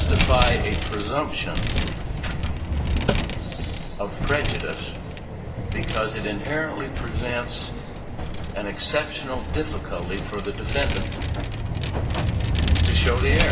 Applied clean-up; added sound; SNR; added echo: none; Vehicle; -4 dB; reverberation time 2.1 s.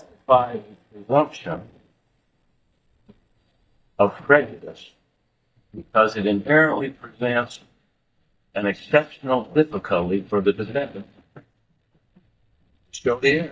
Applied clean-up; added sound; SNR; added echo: neural mask model DeepFilterNet 3.